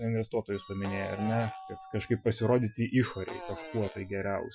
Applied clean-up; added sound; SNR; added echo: classical method Wiener filter.